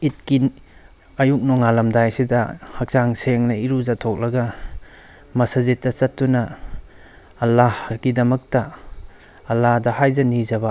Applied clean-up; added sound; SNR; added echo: none; none; none; none.